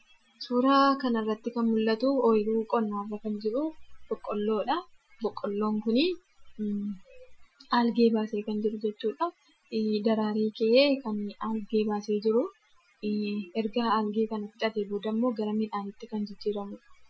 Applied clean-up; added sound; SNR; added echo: classical method Wiener filter.